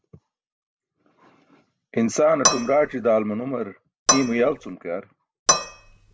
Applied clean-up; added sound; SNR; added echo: none; Cutlery, silverware / Dishes, pots, and pans; -1 dB; none.